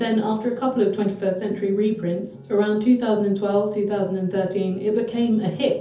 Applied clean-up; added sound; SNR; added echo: none; none; none; reverberation time 0.5 s.